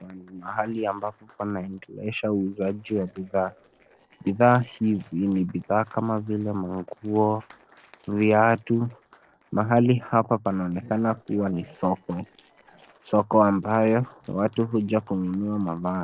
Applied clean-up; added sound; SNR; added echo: neural separator model SepFormer DNS4.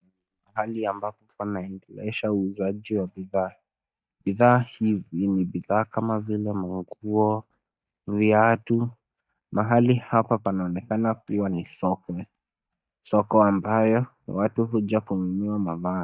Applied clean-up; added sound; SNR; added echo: neural mask model DeepFilterNet 3.